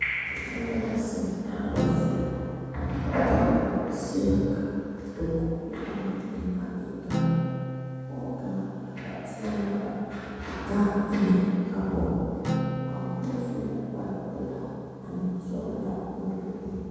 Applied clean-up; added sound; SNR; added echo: none; Acoustic guitar; 8 dB; reverberation time 2.1 s.